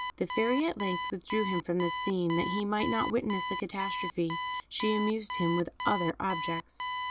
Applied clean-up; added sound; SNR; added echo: none; Alarm; 4 dB; none.